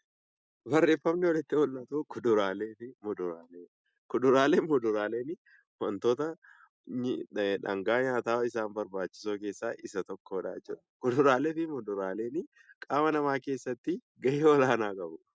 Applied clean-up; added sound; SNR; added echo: none; none; none; none.